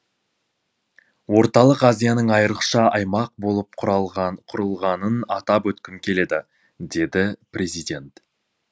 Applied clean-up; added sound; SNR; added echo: none; none; none; none.